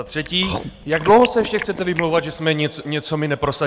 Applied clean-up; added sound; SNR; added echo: none; Chewing, mastication; 11 dB; none.